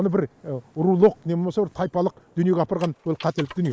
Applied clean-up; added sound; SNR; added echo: neural mask model Resemble Enhance denoiser.